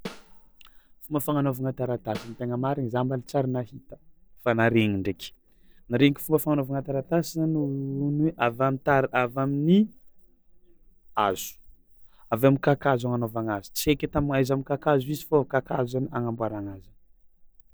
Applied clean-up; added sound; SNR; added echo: none; Snare drum; 18 dB; none.